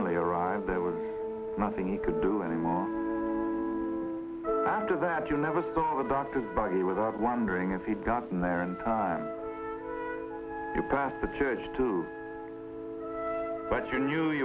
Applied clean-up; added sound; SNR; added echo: none; none; none; none.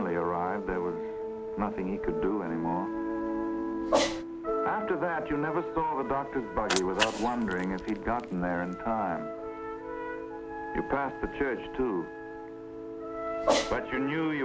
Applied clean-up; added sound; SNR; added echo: none; Cat; 7 dB; none.